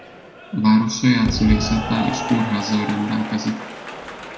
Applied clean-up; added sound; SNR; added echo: none; Applause / Cheering; 8 dB; reverberation time 0.8 s.